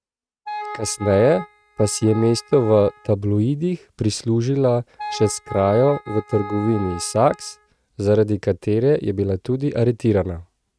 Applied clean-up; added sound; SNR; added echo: neural mask model RNNoise.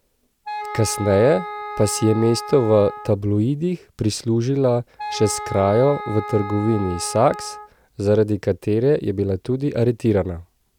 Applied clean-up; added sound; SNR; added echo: none; Wind instrument, woodwind instrument; 11 dB; none.